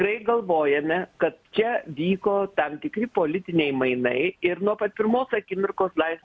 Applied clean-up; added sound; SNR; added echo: none; none; none; none.